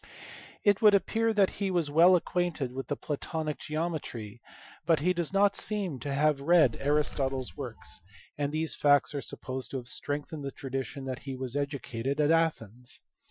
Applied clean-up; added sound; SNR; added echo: classical method Wiener filter.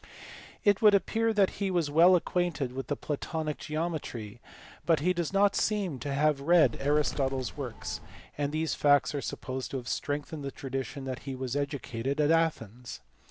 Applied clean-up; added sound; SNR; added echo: none; Bird; 6 dB; none.